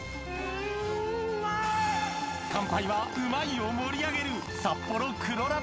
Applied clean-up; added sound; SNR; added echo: none; Organ; 18 dB; none.